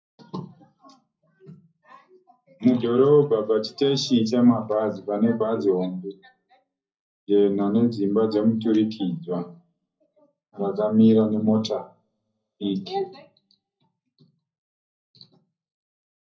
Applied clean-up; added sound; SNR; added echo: none; none; none; reverberation time 0.4 s.